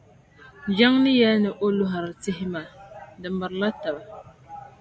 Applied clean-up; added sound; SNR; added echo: none; none; none; none.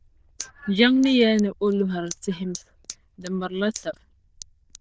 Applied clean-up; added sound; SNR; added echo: neural diffusion model UNIVERSE++.